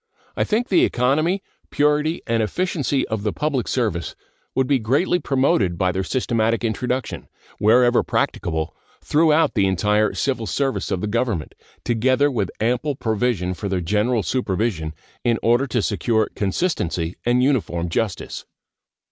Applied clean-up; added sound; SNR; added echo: none; none; none; none.